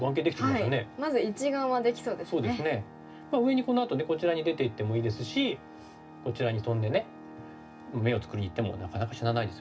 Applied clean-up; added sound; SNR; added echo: none; Organ; 17 dB; reverberation time 0.4 s.